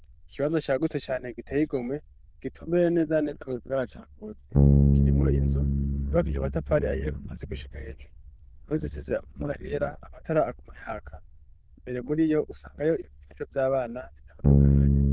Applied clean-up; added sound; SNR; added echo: neural diffusion model UNIVERSE++.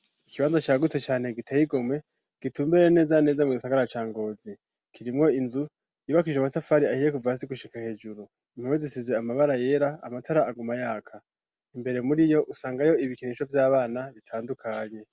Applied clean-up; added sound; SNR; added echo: none; none; none; none.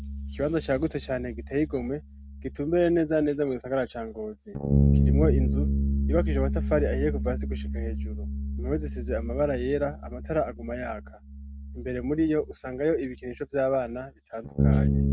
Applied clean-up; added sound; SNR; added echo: neural mask model RNNoise.